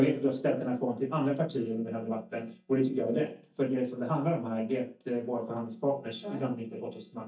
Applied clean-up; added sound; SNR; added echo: neural mask model DeepFilterNet 3.